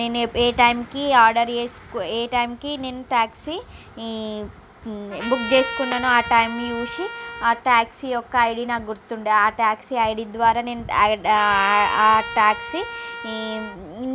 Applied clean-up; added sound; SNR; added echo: none; Trumpet; 11 dB; none.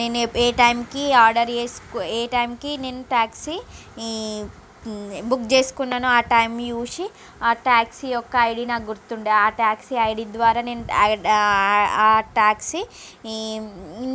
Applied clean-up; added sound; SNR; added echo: none; none; none; none.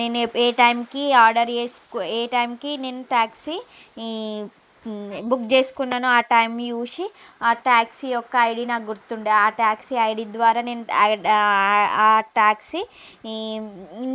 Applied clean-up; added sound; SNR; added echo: neural mask model Resemble Enhance denoiser.